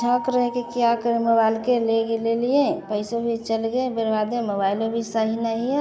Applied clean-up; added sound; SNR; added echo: none; Mallet percussion; 19 dB; none.